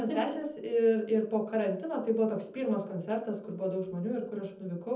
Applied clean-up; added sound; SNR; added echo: none; none; none; reverberation time 0.7 s.